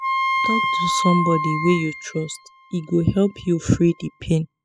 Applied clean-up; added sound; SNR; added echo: classical method spectral subtraction.